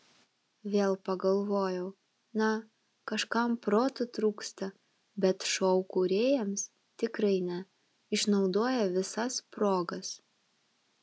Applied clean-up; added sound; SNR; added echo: none; none; none; none.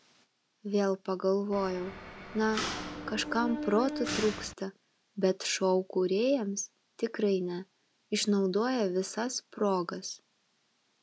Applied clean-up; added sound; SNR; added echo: none; Mechanisms; 6 dB; none.